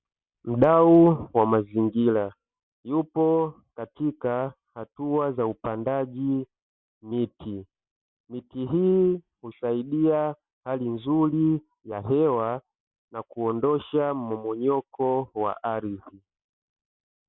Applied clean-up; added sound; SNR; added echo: none; none; none; none.